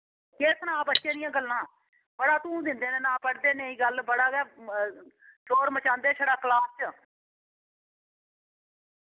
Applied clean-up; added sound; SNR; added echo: none; Cutlery, silverware; -2 dB; none.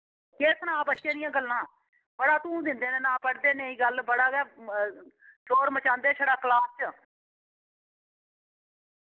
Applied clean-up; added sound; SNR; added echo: neural separator model SepFormer DNS4.